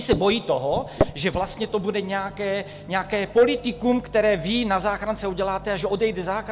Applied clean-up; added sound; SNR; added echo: none; Microwave oven; 10 dB; none.